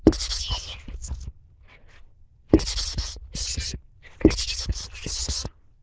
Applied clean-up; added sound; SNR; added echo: neural diffusion model UNIVERSE++.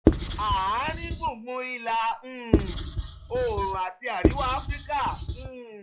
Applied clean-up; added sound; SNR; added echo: classical method log-MMSE.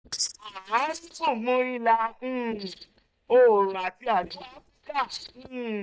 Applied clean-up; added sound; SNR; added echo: neural mask model DeepFilterNet 3.